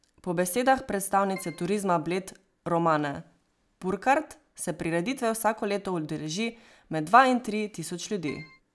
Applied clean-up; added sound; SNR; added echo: none; Keyboard (musical); 18 dB; none.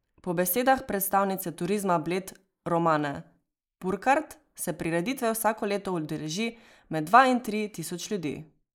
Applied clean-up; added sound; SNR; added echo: neural mask model Resemble Enhance denoiser.